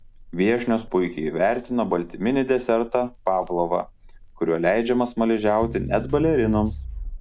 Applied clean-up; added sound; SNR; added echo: none; Crackle; 14 dB; none.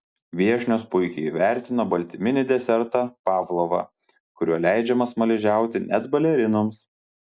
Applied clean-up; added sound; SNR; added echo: none; none; none; none.